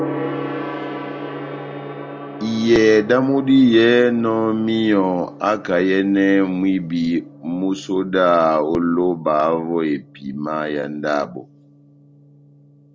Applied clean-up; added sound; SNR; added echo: none; Gong; 14 dB; none.